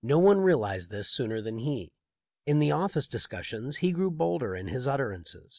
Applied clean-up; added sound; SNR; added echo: none; none; none; none.